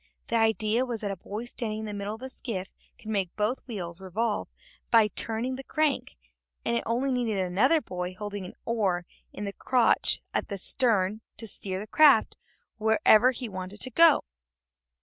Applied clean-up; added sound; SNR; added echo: none; none; none; none.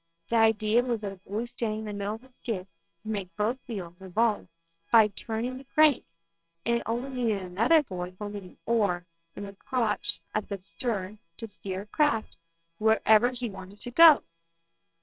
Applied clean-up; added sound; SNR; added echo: neural separator model SepFormer WHAMR!.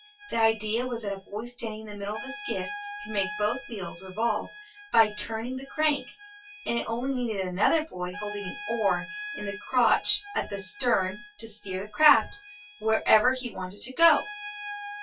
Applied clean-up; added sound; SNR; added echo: classical method WPE with log-MMSE.